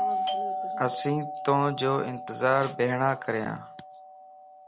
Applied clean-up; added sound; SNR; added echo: none; Doorbell; 6 dB; none.